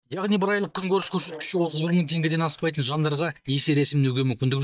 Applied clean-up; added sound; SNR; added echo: neural mask model DeepFilterNet 3.